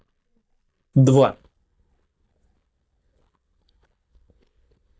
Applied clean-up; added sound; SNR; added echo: neural mask model DeepFilterNet 3.